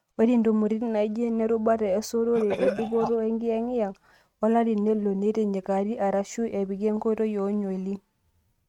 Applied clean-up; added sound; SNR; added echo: neural mask model RNNoise.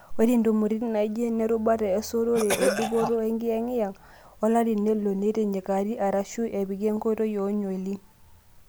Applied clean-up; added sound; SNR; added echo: none; Cough; 2 dB; none.